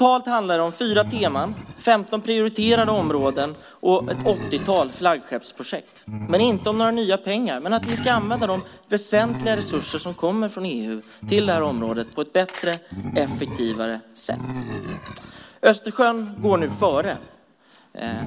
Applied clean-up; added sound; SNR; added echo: none; Camera + Animal; 11 dB; none.